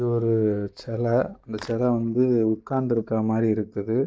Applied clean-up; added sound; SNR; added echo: neural mask model DeepFilterNet 3.